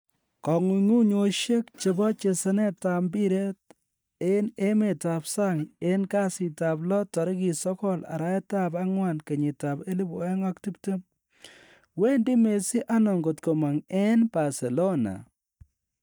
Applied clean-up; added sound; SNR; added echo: neural mask model DeepFilterNet 3.